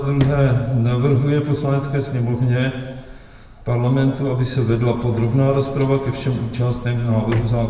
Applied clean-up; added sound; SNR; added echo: none; Sliding door; 16 dB; reverberation time 1.2 s.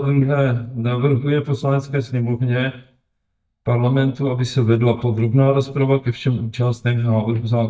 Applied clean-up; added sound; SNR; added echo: neural mask model DeepFilterNet 3.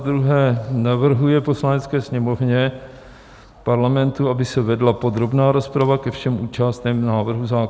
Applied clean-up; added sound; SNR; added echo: none; none; none; none.